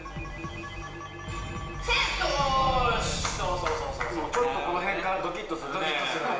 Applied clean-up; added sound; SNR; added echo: none; none; none; reverberation time 2.1 s.